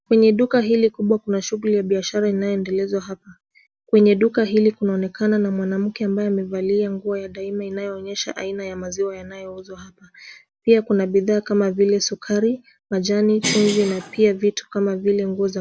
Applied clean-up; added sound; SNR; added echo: none; Bell; 7 dB; none.